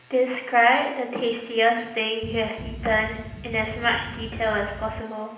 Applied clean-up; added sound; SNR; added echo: none; Boat, Water vehicle; 12 dB; reverberation time 0.8 s.